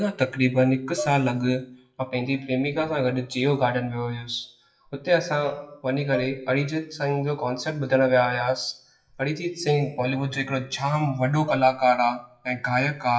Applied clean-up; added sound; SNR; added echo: classical method WPE with log-MMSE.